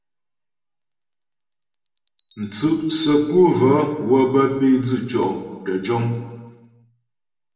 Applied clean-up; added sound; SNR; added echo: none; Chime; 10 dB; reverberation time 1.1 s.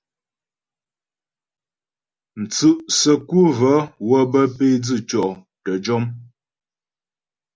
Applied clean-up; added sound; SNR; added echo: none; none; none; none.